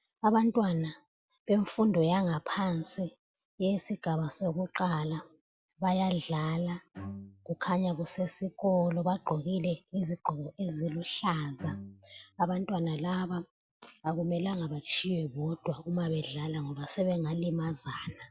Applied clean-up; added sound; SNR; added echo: none; Bowed string instrument; 17 dB; none.